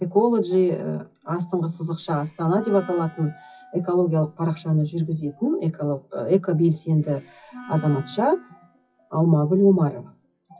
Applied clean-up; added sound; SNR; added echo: classical method WPE with log-MMSE.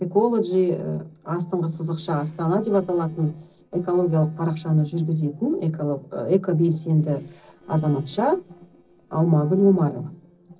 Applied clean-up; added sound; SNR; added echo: neural separator model SepFormer DNS4.